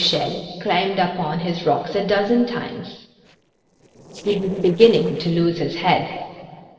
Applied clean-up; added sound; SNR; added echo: neural separator model SepFormer DNS4.